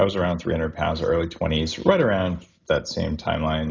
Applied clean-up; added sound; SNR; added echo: none; none; none; none.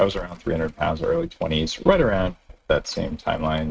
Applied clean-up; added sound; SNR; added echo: neural mask model RNNoise.